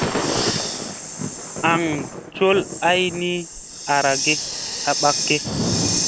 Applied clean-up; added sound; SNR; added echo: none; Thunder / Rain + Hiss; 2 dB; none.